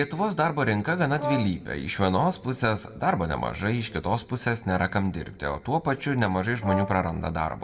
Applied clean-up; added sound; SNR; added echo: none; Brass instrument; 8 dB; reverberation time 0.8 s.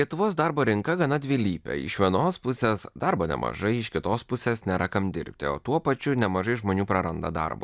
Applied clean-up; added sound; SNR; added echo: none; none; none; none.